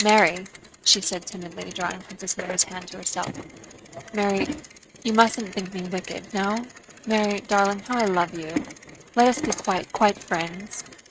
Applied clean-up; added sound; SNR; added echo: neural mask model RNNoise.